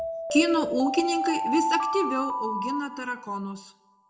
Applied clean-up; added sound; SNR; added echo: none; Alarm; 2 dB; reverberation time 0.5 s.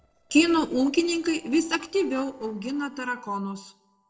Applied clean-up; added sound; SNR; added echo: neural separator model SepFormer DNS4.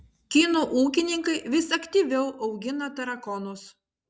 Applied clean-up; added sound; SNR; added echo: none; none; none; none.